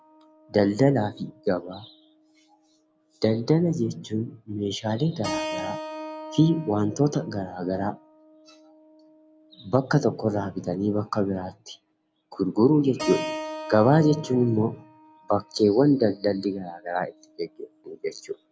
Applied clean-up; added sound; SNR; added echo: none; Keyboard (musical); 15 dB; none.